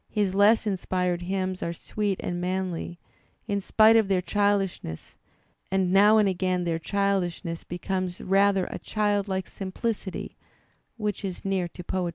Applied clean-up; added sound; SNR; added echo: none; none; none; none.